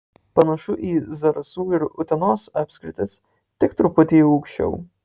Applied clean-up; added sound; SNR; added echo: none; none; none; none.